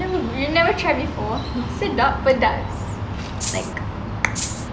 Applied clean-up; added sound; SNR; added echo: none; Rattle (instrument); 7 dB; none.